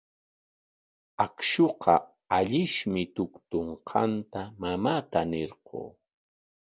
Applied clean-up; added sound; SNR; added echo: none; none; none; none.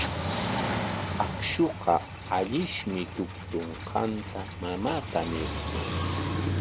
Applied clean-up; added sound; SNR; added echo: none; Car; 1 dB; none.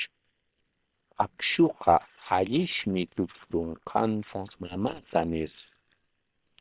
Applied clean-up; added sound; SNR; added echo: neural separator model SepFormer WHAM!.